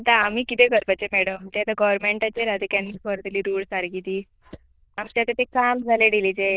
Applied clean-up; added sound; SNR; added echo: neural diffusion model UNIVERSE++.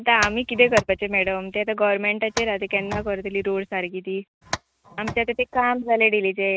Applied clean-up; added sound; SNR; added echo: neural mask model RNNoise.